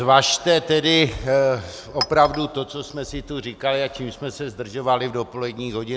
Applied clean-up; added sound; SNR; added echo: none; Chink, clink; 18 dB; none.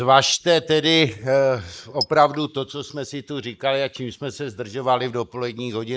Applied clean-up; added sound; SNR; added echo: neural mask model Resemble Enhance denoiser.